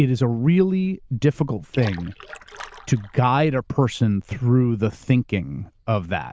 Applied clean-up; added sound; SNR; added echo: neural diffusion model UNIVERSE++.